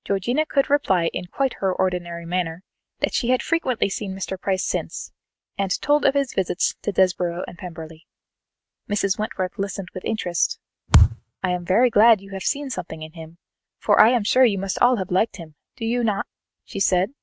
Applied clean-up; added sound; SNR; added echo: neural mask model RNNoise.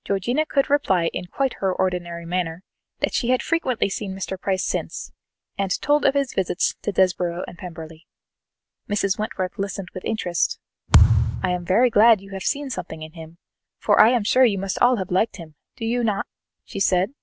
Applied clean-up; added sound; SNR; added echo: none; Thump, thud; -2 dB; none.